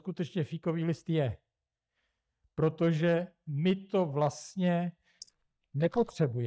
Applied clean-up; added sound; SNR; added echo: neural mask model DeepFilterNet 3.